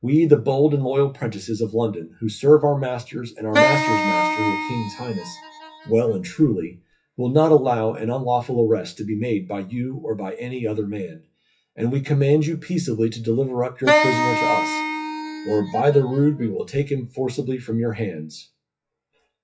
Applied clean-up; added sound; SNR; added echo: classical method WPE with log-MMSE.